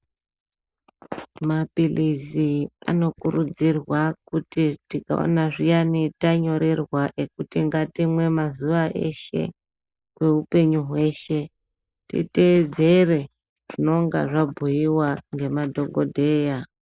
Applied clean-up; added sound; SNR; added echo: neural mask model Resemble Enhance denoiser.